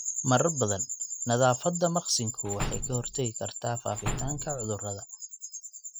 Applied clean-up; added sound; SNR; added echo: classical method Wiener filter.